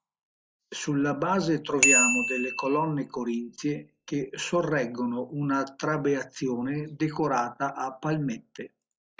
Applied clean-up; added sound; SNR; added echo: classical method log-MMSE.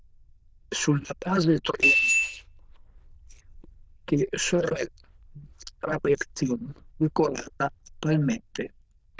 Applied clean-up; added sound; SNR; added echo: neural diffusion model UNIVERSE++.